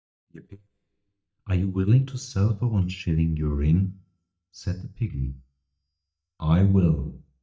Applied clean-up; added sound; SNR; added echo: neural mask model DeepFilterNet 3.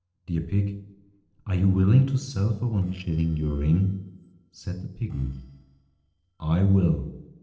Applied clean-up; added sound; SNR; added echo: neural separator model SepFormer DNS4.